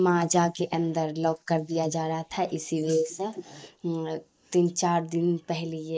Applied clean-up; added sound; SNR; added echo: neural mask model Resemble Enhance denoiser.